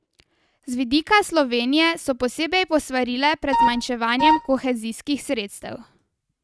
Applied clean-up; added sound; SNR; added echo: neural mask model RNNoise.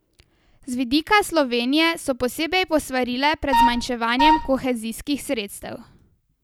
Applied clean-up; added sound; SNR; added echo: none; Wind instrument, woodwind instrument; -3 dB; none.